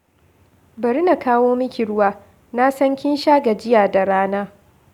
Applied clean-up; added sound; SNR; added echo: none; none; none; none.